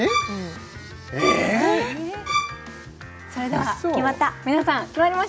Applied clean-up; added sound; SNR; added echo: none; Bowed string instrument; 3 dB; none.